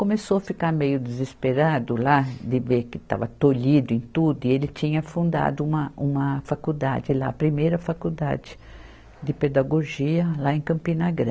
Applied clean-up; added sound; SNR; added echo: none; none; none; none.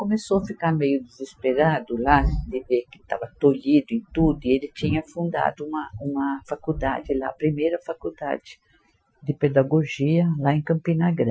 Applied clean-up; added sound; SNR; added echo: classical method Wiener filter.